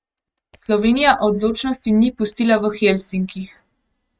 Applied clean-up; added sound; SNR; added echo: neural mask model RNNoise.